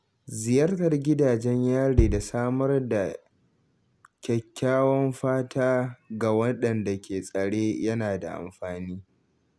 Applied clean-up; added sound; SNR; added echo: none; Bass drum; 5 dB; none.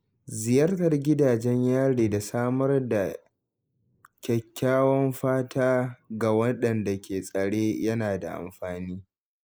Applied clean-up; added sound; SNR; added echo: neural mask model Resemble Enhance denoiser.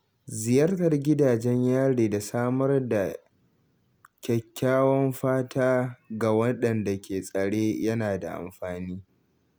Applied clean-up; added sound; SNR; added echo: none; none; none; none.